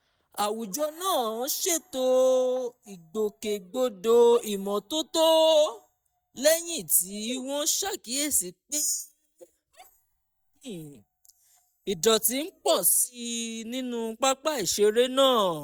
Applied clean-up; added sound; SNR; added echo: neural mask model DeepFilterNet 3.